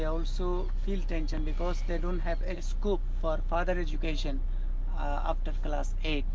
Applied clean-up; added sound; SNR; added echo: none; none; none; none.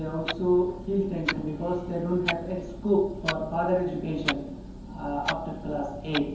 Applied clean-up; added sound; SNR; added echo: none; Clock; 9 dB; reverberation time 0.9 s.